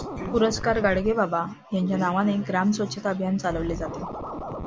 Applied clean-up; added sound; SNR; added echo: none; Scratching (performance technique); 11 dB; none.